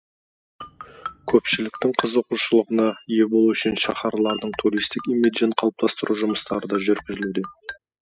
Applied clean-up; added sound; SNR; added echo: classical method spectral subtraction.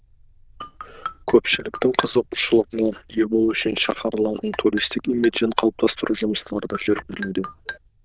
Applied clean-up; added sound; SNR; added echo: neural diffusion model UNIVERSE++.